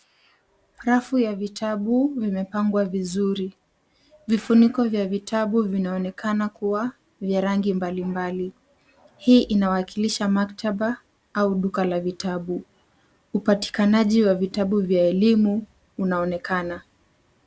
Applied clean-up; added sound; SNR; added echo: none; none; none; none.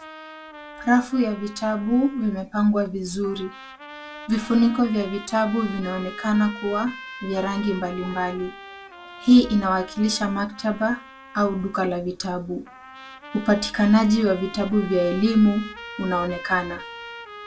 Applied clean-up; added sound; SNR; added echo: none; Trumpet; 17 dB; reverberation time 0.2 s.